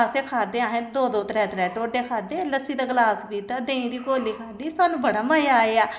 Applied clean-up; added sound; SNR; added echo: none; none; none; none.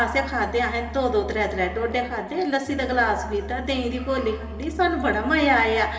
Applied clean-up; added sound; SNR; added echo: none; Musical instrument; 12 dB; reverberation time 2.2 s.